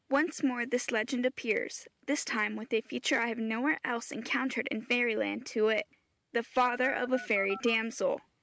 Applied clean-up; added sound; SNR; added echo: neural mask model RNNoise.